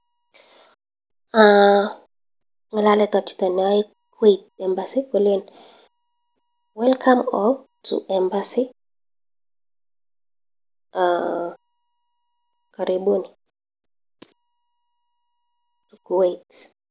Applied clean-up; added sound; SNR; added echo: none; none; none; none.